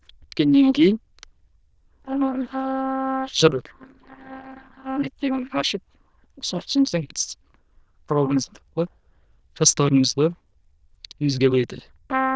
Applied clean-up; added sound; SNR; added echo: neural diffusion model UNIVERSE++.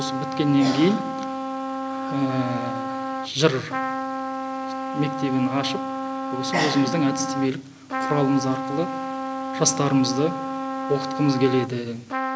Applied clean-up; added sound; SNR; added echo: none; Trumpet; 4 dB; none.